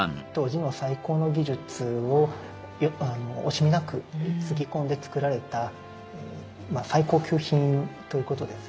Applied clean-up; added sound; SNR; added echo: none; none; none; none.